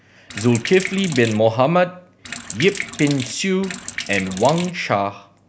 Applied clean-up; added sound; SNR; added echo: none; Sink (filling or washing); 10 dB; none.